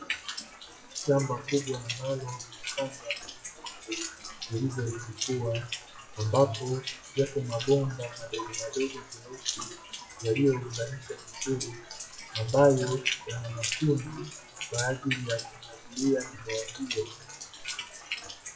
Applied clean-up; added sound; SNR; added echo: classical method WPE with log-MMSE.